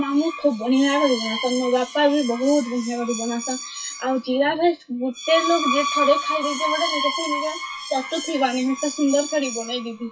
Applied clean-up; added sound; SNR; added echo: classical method WPE with log-MMSE.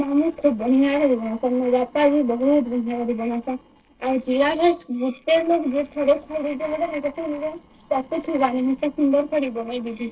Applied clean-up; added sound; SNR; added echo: neural separator model SepFormer DNS4.